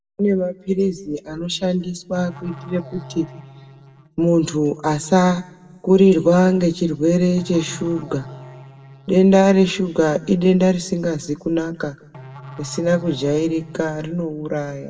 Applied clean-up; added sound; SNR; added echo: none; Musical instrument; 19 dB; reverberation time 1.2 s.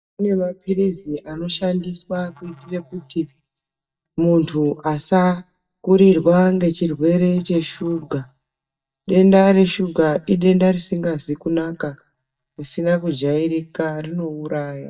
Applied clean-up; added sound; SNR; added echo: neural mask model DeepFilterNet 3.